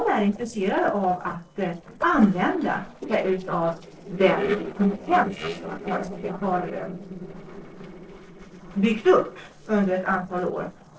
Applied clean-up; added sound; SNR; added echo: neural separator model SepFormer DNS4.